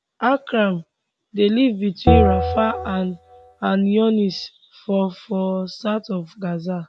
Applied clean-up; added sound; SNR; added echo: none; Bell; 0 dB; none.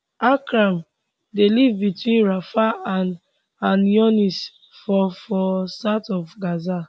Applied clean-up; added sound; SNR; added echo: none; none; none; none.